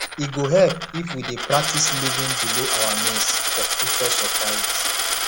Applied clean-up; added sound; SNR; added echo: none; Coin (dropping); -2 dB; none.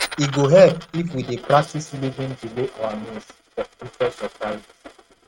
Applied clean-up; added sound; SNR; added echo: neural mask model RNNoise.